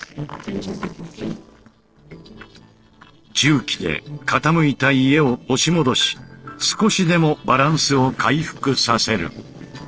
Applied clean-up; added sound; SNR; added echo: neural separator model SepFormer DNS4.